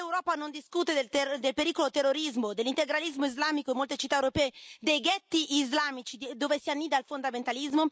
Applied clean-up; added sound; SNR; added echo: none; none; none; none.